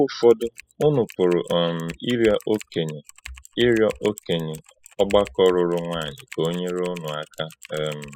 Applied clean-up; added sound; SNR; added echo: classical method spectral subtraction.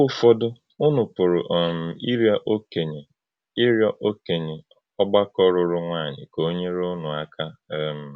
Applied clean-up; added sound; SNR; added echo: none; none; none; none.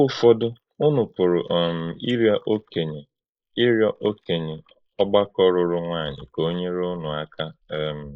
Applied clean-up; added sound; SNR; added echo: neural mask model Resemble Enhance denoiser.